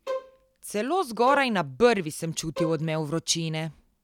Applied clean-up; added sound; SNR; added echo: none; Bowed string instrument; 11 dB; none.